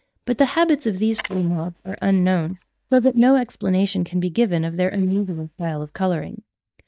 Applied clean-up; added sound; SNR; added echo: neural mask model DeepFilterNet 3.